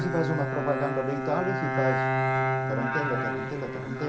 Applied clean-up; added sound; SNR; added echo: none; Bowed string instrument; -2 dB; reverberation time 0.2 s.